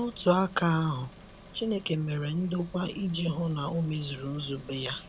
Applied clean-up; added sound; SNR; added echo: none; Engine; 19 dB; none.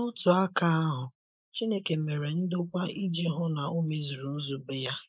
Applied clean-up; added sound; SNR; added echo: neural mask model Resemble Enhance denoiser.